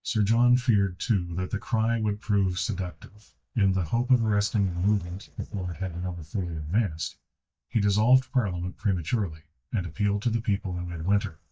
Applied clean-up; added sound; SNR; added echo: neural mask model DeepFilterNet 3.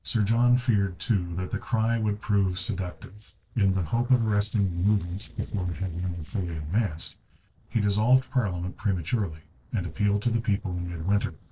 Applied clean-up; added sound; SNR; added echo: neural separator model SepFormer DNS4.